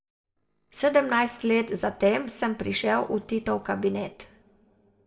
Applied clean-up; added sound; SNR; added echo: neural separator model SepFormer DNS4.